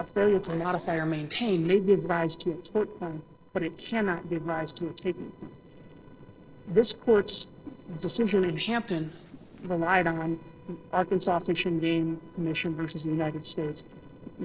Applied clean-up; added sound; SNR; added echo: neural separator model SepFormer DNS4.